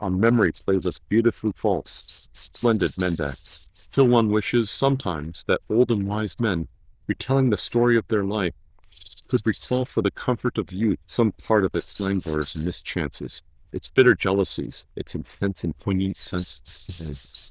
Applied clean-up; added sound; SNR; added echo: neural diffusion model UNIVERSE++.